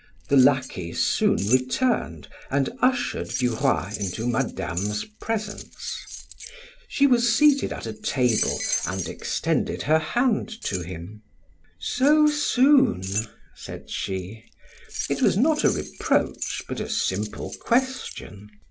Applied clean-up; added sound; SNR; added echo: none; Keys jangling; 13 dB; none.